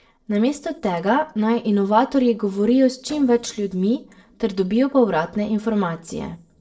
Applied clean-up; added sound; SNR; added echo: neural separator model SepFormer DNS4.